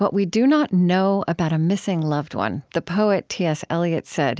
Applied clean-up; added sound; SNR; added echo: none; none; none; none.